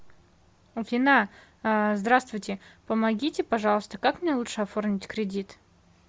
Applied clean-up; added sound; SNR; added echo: none; none; none; none.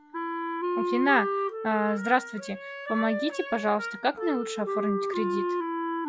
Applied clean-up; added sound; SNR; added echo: classical method log-MMSE.